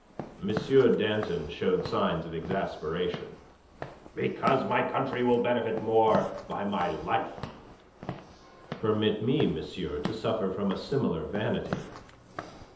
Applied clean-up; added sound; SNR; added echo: none; Walk, footsteps / Siren; 13 dB; reverberation time 0.8 s.